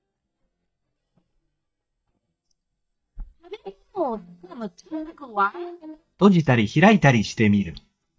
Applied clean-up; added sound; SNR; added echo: neural mask model DeepFilterNet 3.